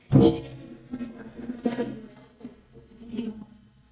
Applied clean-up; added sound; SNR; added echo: neural mask model DeepFilterNet 3.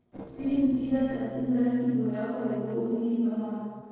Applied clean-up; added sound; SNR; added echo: neural separator model SepFormer DNS4.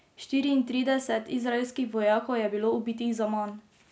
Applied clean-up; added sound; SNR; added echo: none; none; none; none.